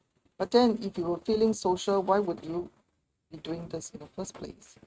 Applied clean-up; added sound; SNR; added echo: neural mask model RNNoise.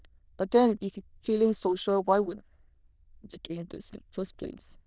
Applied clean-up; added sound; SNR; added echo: neural diffusion model UNIVERSE++.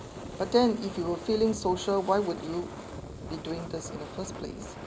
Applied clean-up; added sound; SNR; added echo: none; Fire; 11 dB; none.